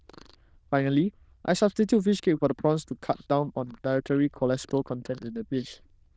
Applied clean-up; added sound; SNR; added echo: neural diffusion model UNIVERSE++.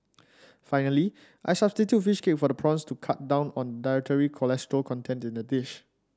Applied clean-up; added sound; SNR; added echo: none; none; none; none.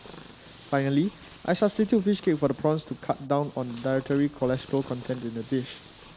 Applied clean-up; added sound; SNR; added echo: none; Purr; 20 dB; none.